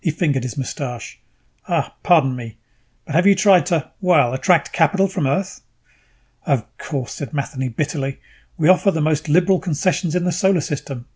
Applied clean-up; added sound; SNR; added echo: none; none; none; none.